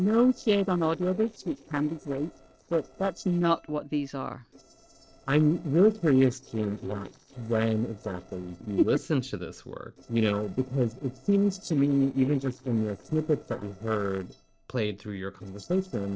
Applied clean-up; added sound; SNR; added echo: neural separator model SepFormer DNS4.